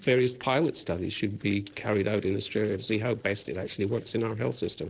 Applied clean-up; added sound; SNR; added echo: neural separator model SepFormer DNS4.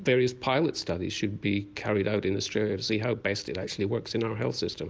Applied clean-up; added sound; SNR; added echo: none; none; none; none.